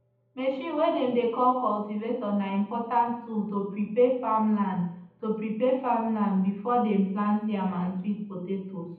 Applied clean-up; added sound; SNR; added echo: none; none; none; reverberation time 0.8 s.